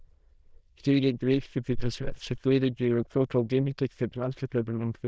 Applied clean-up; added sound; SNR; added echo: neural diffusion model UNIVERSE++.